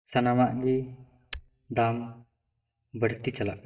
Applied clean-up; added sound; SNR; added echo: neural mask model DeepFilterNet 3.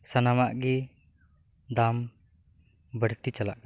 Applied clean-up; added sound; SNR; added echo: none; none; none; none.